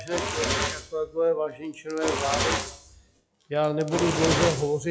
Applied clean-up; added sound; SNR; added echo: classical method log-MMSE.